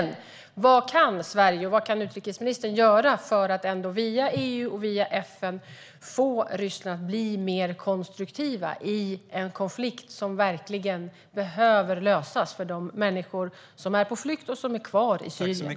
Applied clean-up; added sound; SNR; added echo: none; none; none; none.